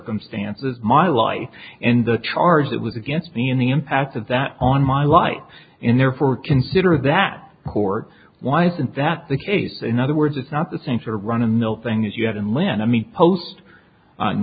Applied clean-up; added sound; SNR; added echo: none; none; none; none.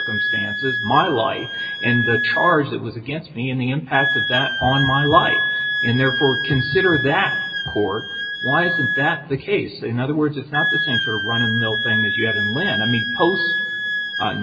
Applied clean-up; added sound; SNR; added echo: none; Wind instrument, woodwind instrument; 1 dB; reverberation time 1.4 s.